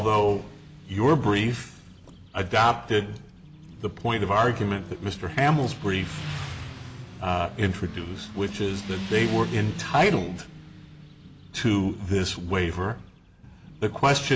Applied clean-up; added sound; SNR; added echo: none; Motorcycle; 14 dB; none.